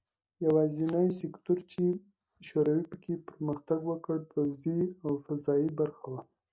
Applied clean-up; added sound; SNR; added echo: none; none; none; none.